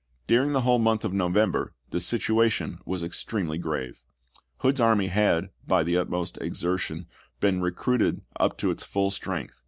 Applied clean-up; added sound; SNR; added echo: none; none; none; none.